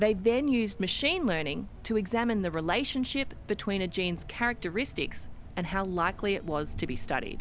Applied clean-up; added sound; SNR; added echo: none; Cricket; 11 dB; none.